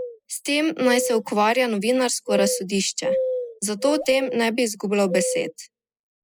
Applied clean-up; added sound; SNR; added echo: classical method spectral subtraction.